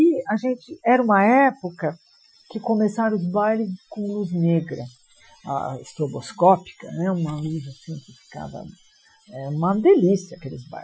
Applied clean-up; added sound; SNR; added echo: classical method Wiener filter.